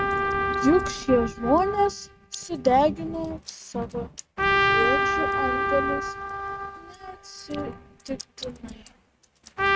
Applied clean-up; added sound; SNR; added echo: neural mask model RNNoise.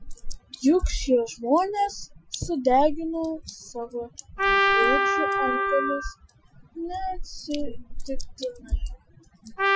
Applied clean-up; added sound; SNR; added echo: classical method Wiener filter.